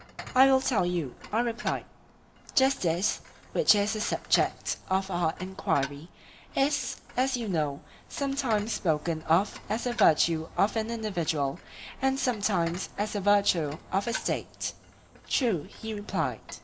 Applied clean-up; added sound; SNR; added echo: none; Dishes, pots, and pans; 19 dB; reverberation time 0.4 s.